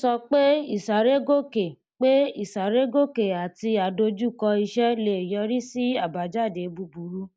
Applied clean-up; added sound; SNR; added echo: none; none; none; none.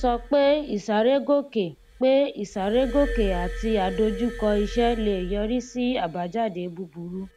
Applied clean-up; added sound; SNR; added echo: none; Glass; 11 dB; none.